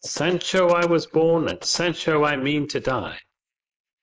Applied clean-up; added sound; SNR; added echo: neural mask model Resemble Enhance denoiser.